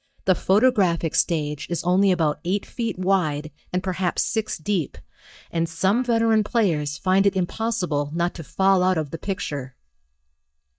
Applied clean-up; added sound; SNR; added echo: neural mask model DeepFilterNet 3.